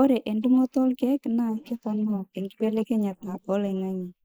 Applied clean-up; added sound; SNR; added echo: neural mask model Resemble Enhance denoiser.